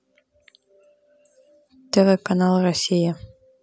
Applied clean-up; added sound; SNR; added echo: none; none; none; none.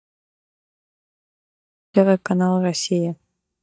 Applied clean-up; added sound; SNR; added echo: neural mask model DeepFilterNet 3.